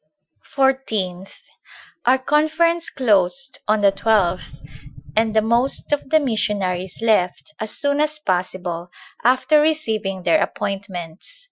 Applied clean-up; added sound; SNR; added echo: classical method Wiener filter.